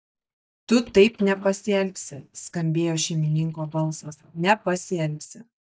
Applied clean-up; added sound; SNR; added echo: neural mask model DeepFilterNet 3.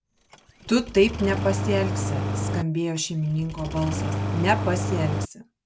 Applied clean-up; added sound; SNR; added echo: none; Engine starting; 2 dB; none.